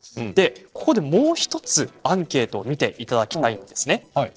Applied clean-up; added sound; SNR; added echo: neural separator model SepFormer DNS4.